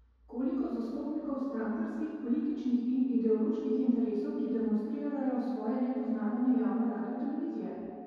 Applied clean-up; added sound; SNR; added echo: none; none; none; reverberation time 2.2 s.